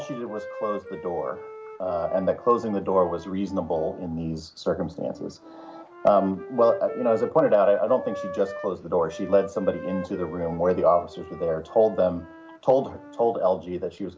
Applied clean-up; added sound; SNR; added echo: none; Wind instrument, woodwind instrument; 15 dB; none.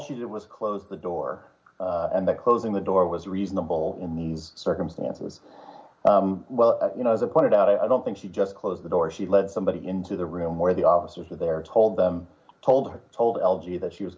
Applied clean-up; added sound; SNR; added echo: none; none; none; none.